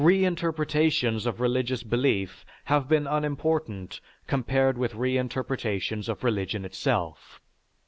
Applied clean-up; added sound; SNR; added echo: none; none; none; none.